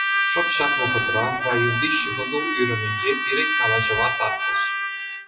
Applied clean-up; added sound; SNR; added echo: classical method WPE with log-MMSE.